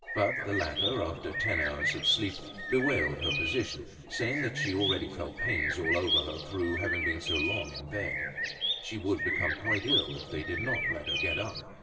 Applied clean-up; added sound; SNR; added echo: none; Bird; -1 dB; reverberation time 2.4 s.